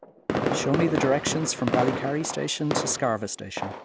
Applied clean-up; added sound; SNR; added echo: none; Fireworks; 2 dB; none.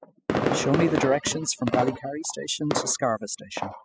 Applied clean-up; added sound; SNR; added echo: classical method spectral subtraction.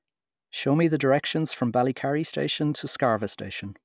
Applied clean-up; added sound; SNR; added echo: none; none; none; none.